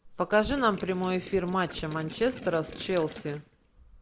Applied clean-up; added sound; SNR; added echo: none; Gurgling; 16 dB; none.